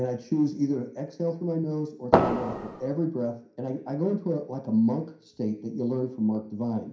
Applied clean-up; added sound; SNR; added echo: none; Fireworks; -4 dB; reverberation time 0.5 s.